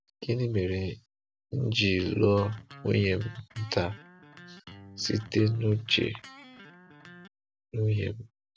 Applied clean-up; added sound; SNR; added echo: none; Electric guitar; 19 dB; none.